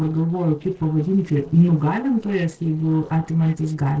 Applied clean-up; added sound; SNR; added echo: neural separator model SepFormer DNS4.